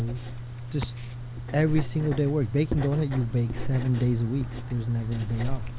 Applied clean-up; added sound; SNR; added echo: none; Writing; 5 dB; none.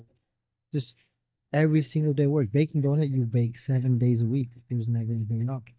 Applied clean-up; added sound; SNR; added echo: neural mask model DeepFilterNet 3.